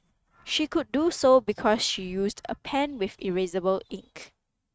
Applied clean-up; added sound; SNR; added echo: neural mask model RNNoise.